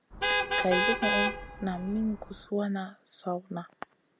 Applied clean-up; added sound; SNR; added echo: none; Vehicle horn, car horn, honking; -3 dB; none.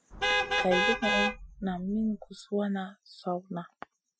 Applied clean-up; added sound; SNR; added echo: classical method Wiener filter.